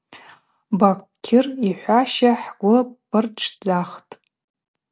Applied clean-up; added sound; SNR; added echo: none; none; none; none.